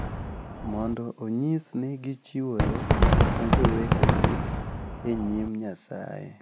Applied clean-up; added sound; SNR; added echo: none; Fireworks; -5 dB; none.